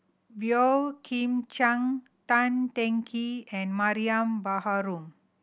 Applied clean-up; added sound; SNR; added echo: none; none; none; none.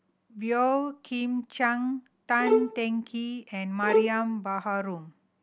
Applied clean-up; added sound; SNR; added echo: none; Bowed string instrument; 0 dB; none.